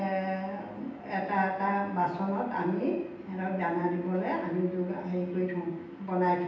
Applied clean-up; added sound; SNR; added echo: none; none; none; reverberation time 0.9 s.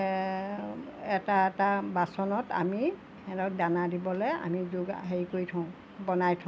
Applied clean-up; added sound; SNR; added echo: none; none; none; none.